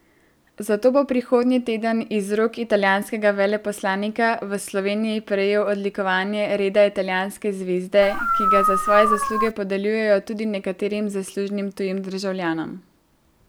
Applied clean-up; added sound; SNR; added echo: none; Dog; -1 dB; none.